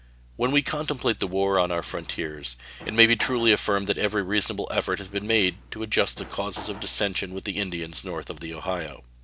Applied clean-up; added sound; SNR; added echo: none; Drawer open or close; 19 dB; none.